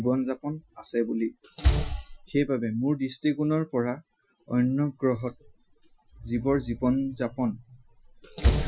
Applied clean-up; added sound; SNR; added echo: classical method Wiener filter.